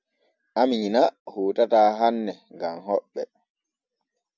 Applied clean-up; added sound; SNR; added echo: none; none; none; none.